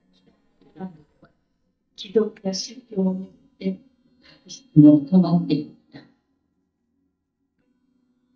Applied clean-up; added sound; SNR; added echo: neural mask model DeepFilterNet 3.